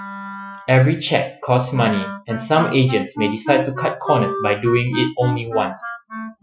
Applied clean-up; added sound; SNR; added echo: classical method Wiener filter.